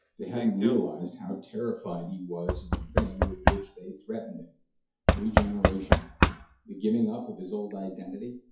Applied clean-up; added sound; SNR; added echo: classical method WPE with log-MMSE.